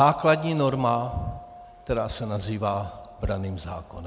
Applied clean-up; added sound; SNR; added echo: none; none; none; none.